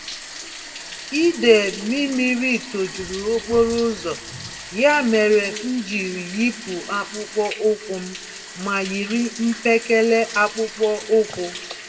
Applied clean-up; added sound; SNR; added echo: none; Bathtub (filling or washing); 13 dB; reverberation time 1.0 s.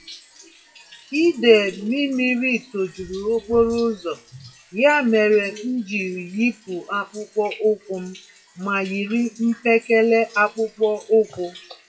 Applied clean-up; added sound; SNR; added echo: classical method WPE with log-MMSE.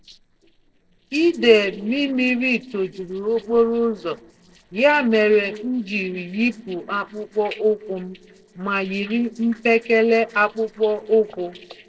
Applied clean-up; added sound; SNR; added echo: neural separator model SepFormer DNS4.